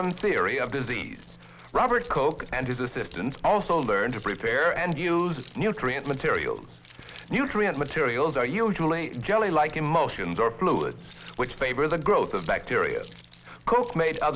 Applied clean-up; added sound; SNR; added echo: none; Keys jangling; 19 dB; none.